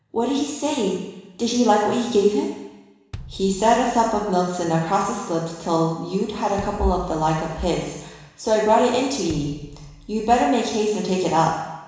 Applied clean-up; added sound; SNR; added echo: none; Bass drum; 20 dB; reverberation time 1.0 s.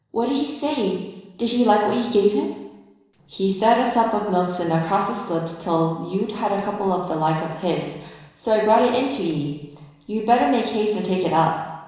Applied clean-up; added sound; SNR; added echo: neural separator model SepFormer DNS4.